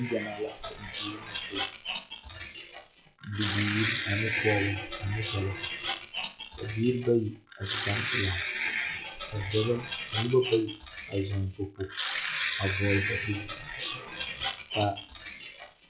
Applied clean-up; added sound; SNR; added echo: classical method log-MMSE.